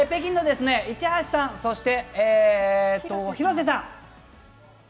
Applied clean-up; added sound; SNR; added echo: none; none; none; none.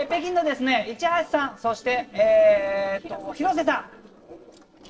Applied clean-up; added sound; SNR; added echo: neural separator model SepFormer DNS4.